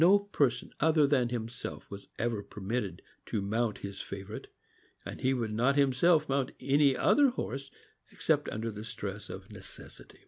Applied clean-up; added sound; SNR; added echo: none; none; none; none.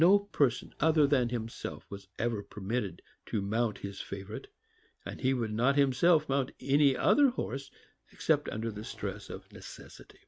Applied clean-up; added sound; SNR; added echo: neural mask model RNNoise.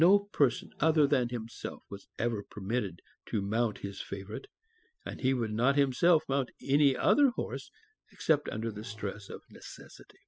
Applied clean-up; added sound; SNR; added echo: classical method spectral subtraction.